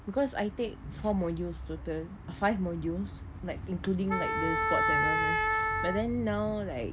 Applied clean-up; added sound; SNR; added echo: none; Wind instrument, woodwind instrument; -3 dB; none.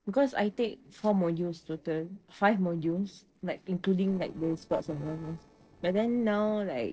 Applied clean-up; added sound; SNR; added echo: neural separator model SepFormer DNS4.